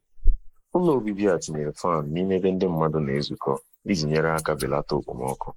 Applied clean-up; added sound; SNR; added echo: neural mask model Resemble Enhance denoiser.